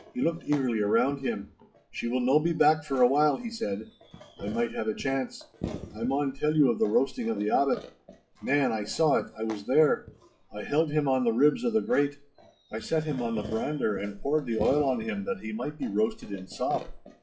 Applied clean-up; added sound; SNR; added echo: classical method WPE with log-MMSE.